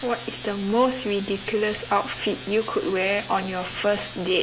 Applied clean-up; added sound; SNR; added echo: none; none; none; none.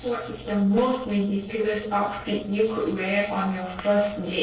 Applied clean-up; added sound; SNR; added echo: neural separator model SepFormer DNS4.